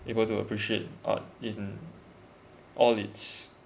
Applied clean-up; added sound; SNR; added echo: none; none; none; none.